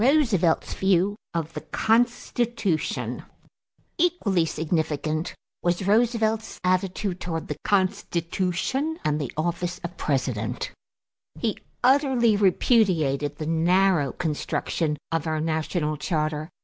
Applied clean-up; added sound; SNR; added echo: none; none; none; none.